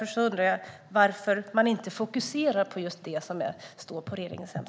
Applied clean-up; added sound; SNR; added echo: none; none; none; none.